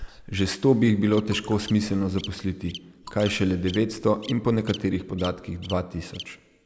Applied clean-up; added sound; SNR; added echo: none; Bird vocalization, bird call, bird song + Raindrop / Drip; 17 dB; none.